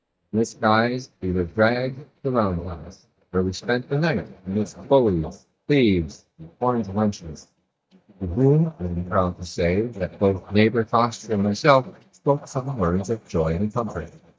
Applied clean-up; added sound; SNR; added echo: neural mask model DeepFilterNet 3.